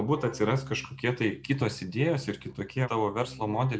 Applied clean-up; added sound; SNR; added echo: none; Keyboard (musical); 18 dB; none.